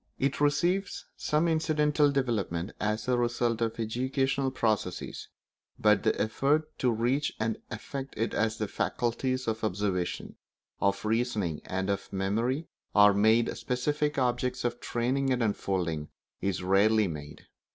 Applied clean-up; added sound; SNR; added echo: none; none; none; none.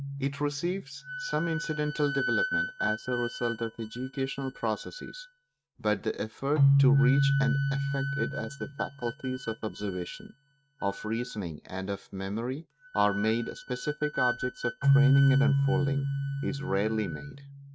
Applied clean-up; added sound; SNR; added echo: neural mask model RNNoise.